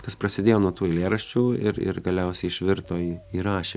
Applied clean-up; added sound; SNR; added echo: none; none; none; none.